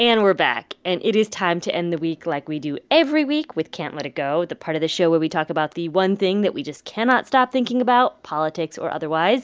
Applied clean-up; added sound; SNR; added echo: none; none; none; none.